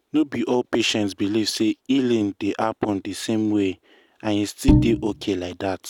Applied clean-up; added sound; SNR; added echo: none; Bowed string instrument; -2 dB; none.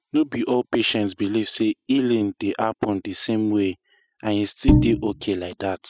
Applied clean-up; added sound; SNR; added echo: classical method spectral subtraction.